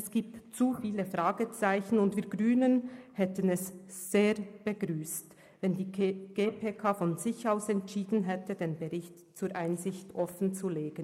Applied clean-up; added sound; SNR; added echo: neural mask model Resemble Enhance denoiser.